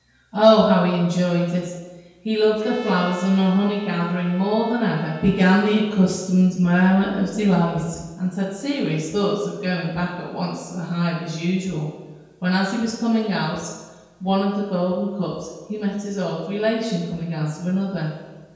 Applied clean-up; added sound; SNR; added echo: none; Trumpet; 19 dB; reverberation time 1.2 s.